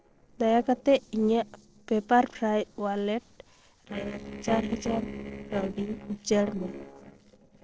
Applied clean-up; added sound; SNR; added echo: neural separator model SepFormer DNS4.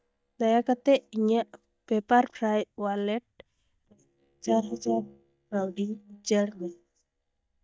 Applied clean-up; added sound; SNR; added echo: neural mask model DeepFilterNet 3.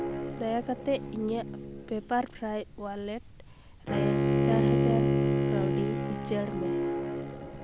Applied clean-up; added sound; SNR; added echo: none; Bowed string instrument; -5 dB; none.